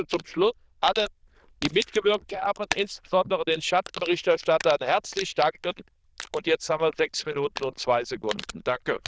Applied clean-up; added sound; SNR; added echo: neural diffusion model UNIVERSE++.